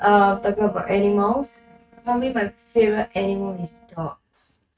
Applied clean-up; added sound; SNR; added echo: neural mask model RNNoise.